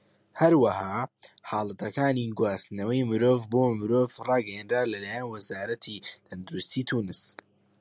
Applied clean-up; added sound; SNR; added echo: none; none; none; none.